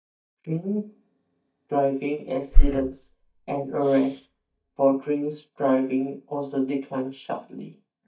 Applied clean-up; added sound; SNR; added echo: neural mask model DeepFilterNet 3.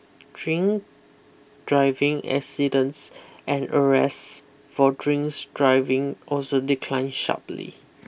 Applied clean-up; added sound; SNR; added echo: none; none; none; none.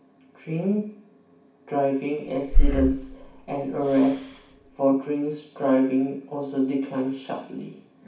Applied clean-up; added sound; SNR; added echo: none; Breathing; -3 dB; reverberation time 0.6 s.